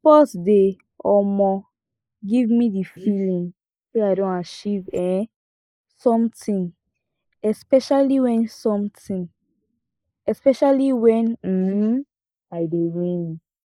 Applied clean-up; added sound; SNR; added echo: neural mask model Resemble Enhance denoiser.